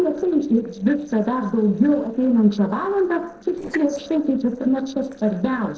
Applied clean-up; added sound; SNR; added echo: neural separator model SepFormer DNS4.